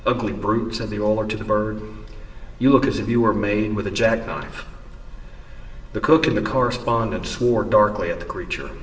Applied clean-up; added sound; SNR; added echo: none; none; none; reverberation time 1.1 s.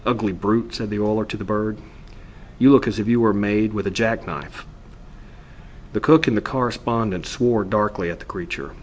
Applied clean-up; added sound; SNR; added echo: none; none; none; none.